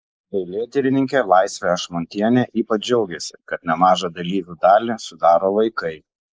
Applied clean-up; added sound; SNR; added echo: neural mask model Resemble Enhance denoiser.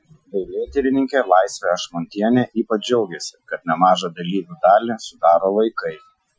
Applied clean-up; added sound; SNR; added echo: classical method Wiener filter.